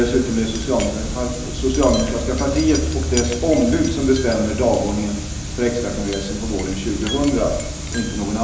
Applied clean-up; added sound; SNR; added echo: none; Wind chime; 7 dB; reverberation time 1.0 s.